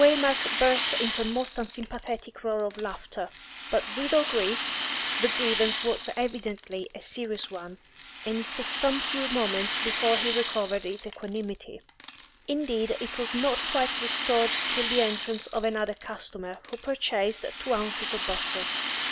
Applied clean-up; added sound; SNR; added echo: none; Rattle; 0 dB; none.